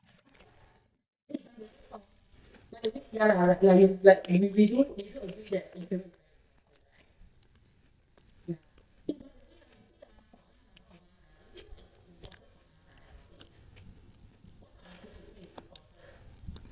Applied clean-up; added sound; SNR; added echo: neural mask model DeepFilterNet 3.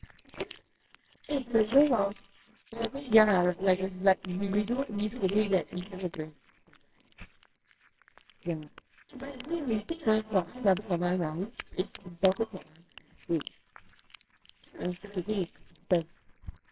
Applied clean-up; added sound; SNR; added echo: neural separator model SepFormer WHAMR!.